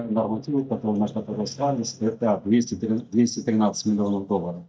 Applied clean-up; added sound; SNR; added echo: neural mask model DeepFilterNet 3.